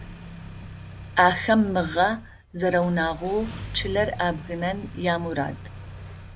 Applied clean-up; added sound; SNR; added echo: none; Engine starting; 13 dB; none.